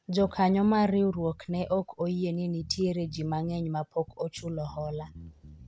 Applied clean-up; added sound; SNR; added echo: none; Bass guitar; 19 dB; none.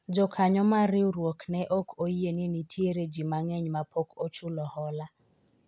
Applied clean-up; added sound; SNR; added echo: none; none; none; none.